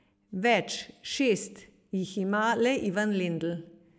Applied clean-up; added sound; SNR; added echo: none; none; none; none.